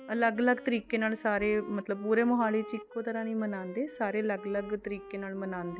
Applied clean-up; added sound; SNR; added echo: none; Wind instrument, woodwind instrument; 16 dB; none.